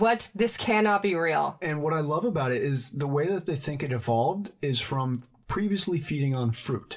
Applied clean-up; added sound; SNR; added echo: none; none; none; reverberation time 0.2 s.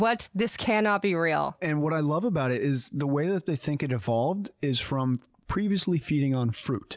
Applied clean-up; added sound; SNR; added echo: none; none; none; none.